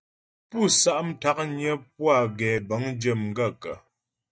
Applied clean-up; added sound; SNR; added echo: neural mask model DeepFilterNet 3.